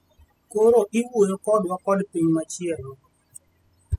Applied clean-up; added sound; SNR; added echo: classical method spectral subtraction.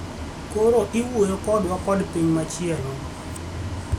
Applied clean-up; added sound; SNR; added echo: none; Bus; 11 dB; none.